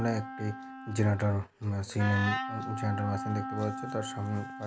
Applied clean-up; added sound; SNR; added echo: none; Wind instrument, woodwind instrument; 7 dB; none.